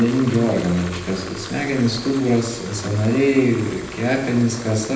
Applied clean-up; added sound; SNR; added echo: none; Fill (with liquid) / Water tap, faucet; 14 dB; reverberation time 0.8 s.